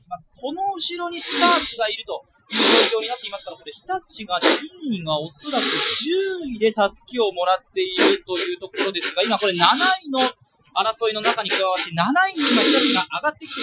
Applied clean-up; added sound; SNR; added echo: classical method Wiener filter.